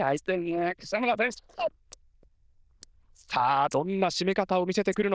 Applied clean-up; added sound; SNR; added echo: neural diffusion model UNIVERSE++.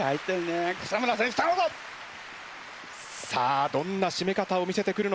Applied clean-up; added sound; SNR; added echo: none; none; none; none.